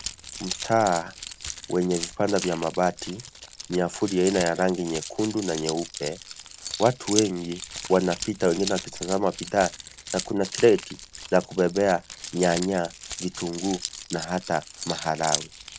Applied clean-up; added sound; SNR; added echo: none; Keys jangling; 10 dB; none.